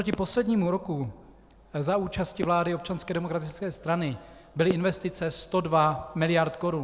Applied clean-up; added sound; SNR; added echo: none; Fireworks; 17 dB; none.